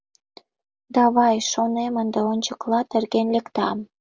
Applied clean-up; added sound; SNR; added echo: none; none; none; none.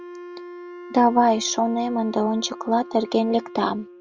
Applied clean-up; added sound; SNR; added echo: none; Wind instrument, woodwind instrument; 16 dB; none.